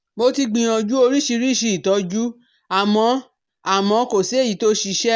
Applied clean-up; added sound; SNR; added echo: none; none; none; none.